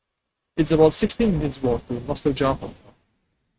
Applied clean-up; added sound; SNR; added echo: neural mask model RNNoise.